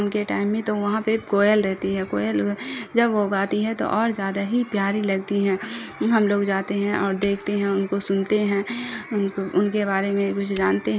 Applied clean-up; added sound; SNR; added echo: none; Shatter; 16 dB; none.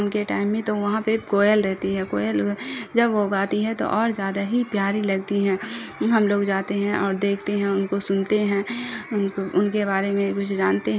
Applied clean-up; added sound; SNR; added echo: none; none; none; none.